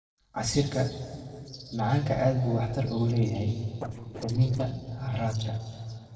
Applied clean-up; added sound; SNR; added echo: neural separator model SepFormer DNS4.